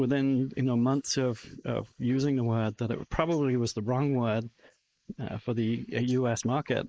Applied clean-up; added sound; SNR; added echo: neural mask model Resemble Enhance denoiser.